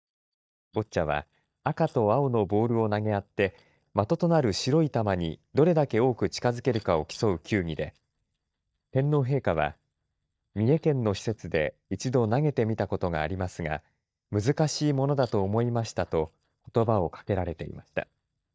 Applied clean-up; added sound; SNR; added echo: neural mask model DeepFilterNet 3.